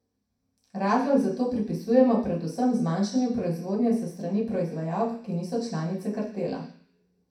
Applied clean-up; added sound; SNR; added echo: none; none; none; reverberation time 0.6 s.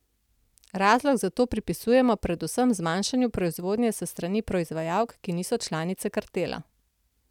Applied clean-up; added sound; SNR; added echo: none; none; none; none.